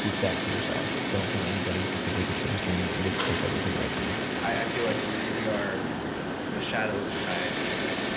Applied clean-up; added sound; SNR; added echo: none; Engine / Drill + Mechanisms; -3 dB; none.